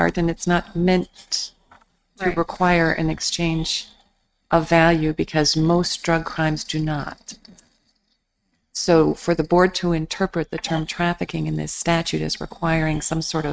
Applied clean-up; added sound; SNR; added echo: neural mask model RNNoise.